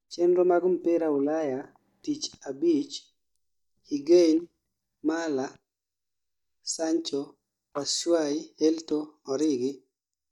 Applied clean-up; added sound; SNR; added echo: neural mask model DeepFilterNet 3.